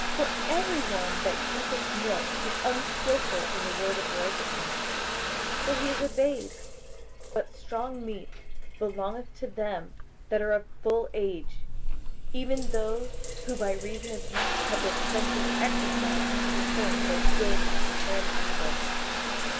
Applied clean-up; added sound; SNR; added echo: none; Trickle, dribble / Bathtub (filling or washing) / Water tap, faucet; -5 dB; none.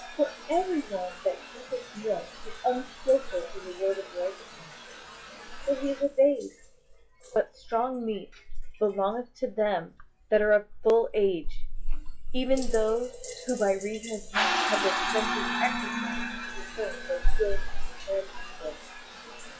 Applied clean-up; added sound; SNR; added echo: classical method log-MMSE.